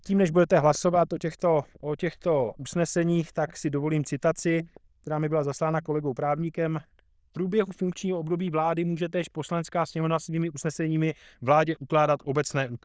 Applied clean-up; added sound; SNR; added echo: neural diffusion model UNIVERSE++.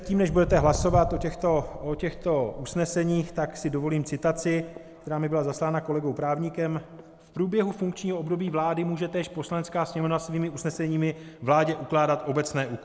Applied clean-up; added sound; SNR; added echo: none; Walk, footsteps; 13 dB; none.